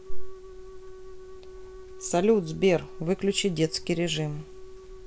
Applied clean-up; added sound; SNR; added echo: none; Wind instrument, woodwind instrument; 19 dB; none.